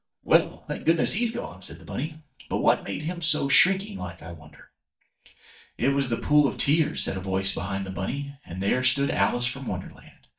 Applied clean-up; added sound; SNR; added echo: neural mask model DeepFilterNet 3.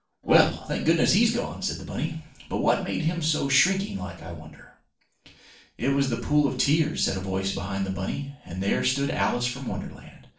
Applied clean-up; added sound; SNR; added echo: neural separator model SepFormer DNS4.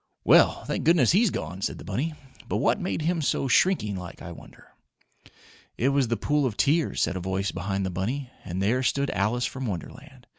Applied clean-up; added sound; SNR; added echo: none; none; none; none.